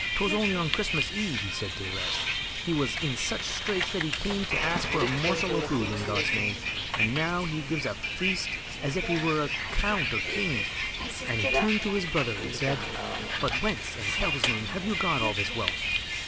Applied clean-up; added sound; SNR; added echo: none; Bus; -1 dB; none.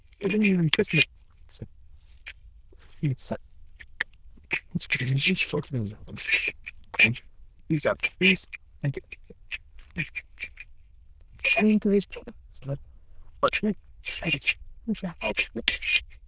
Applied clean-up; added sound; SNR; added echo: neural diffusion model UNIVERSE++.